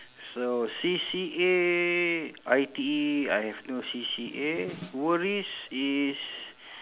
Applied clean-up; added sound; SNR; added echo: none; Snare drum; 16 dB; none.